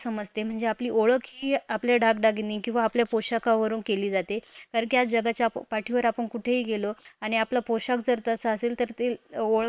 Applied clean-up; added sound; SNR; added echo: neural separator model SepFormer WHAM!.